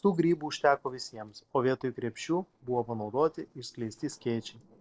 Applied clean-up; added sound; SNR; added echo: neural separator model SepFormer DNS4.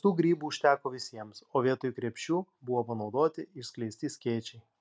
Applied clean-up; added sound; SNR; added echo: none; none; none; none.